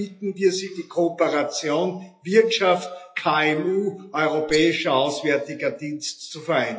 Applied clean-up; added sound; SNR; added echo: classical method WPE with log-MMSE.